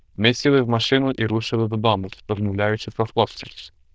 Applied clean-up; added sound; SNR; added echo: neural diffusion model UNIVERSE++.